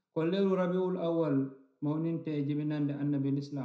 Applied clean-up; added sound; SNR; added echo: none; none; none; reverberation time 0.5 s.